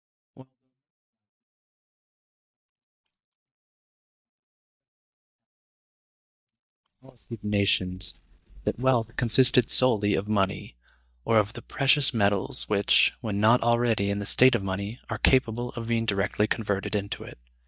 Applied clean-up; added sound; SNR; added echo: neural mask model DeepFilterNet 3.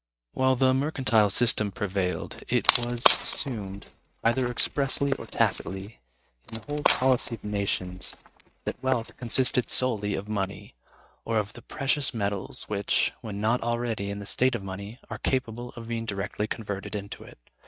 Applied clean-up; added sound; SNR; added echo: neural mask model RNNoise.